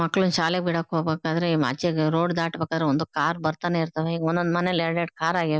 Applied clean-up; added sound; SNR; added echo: none; none; none; none.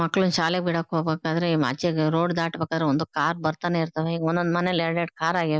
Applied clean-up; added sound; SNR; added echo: neural mask model Resemble Enhance denoiser.